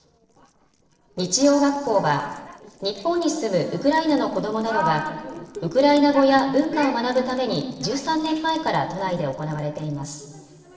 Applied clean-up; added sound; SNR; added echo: neural separator model SepFormer DNS4.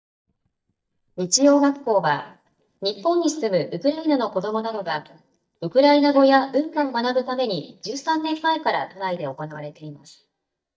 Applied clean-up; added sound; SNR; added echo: neural mask model DeepFilterNet 3.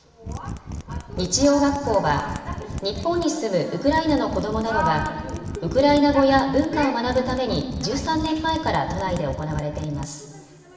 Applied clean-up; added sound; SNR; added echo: none; Mechanisms; 10 dB; reverberation time 2.6 s.